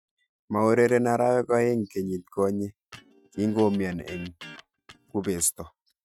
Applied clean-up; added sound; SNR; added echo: neural mask model RNNoise.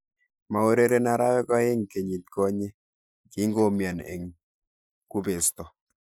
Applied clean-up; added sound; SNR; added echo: neural mask model Resemble Enhance denoiser.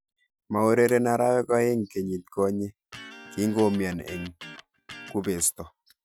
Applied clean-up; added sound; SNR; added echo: none; Electric guitar; 18 dB; none.